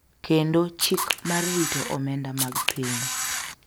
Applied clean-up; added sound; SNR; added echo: none; Camera; 2 dB; none.